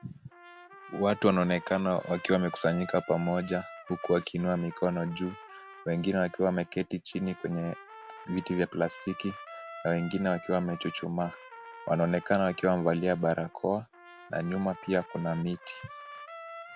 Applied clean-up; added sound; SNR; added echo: none; Trumpet; 17 dB; none.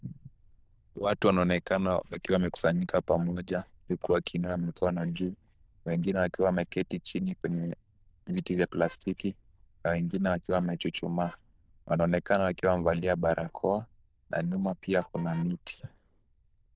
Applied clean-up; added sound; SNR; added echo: neural diffusion model UNIVERSE++.